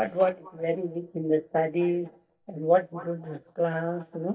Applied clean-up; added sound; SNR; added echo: neural mask model DeepFilterNet 3.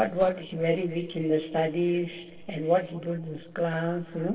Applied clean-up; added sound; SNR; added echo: neural separator model SepFormer DNS4.